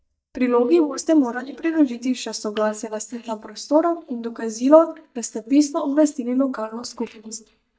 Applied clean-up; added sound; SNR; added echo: neural mask model DeepFilterNet 3.